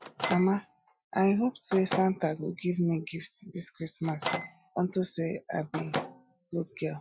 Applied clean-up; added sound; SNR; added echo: classical method Wiener filter.